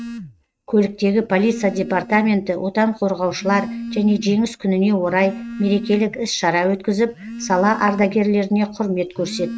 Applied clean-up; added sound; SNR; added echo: neural mask model RNNoise.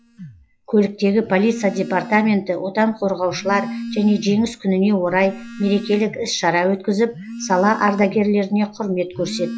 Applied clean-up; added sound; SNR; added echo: classical method log-MMSE.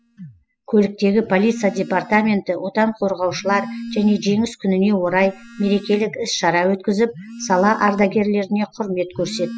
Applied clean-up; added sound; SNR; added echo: classical method spectral subtraction.